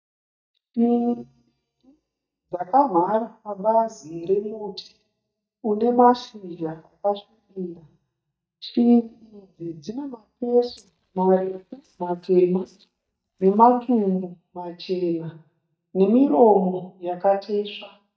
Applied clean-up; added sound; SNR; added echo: neural mask model DeepFilterNet 3.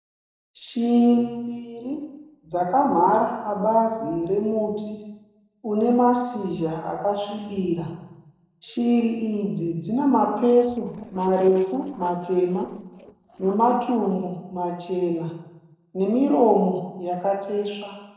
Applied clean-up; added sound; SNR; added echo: neural separator model SepFormer DNS4.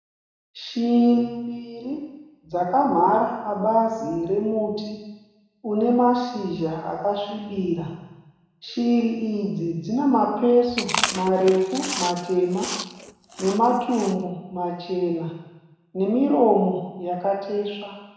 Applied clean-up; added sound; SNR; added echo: none; Chewing, mastication; 8 dB; reverberation time 1.0 s.